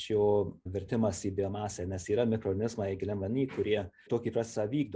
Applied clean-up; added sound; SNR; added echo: none; none; none; none.